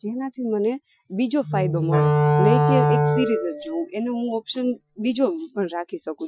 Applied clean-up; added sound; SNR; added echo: classical method Wiener filter.